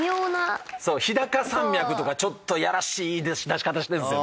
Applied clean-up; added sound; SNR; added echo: none; Knock; 19 dB; none.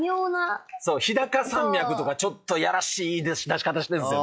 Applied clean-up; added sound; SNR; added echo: classical method log-MMSE.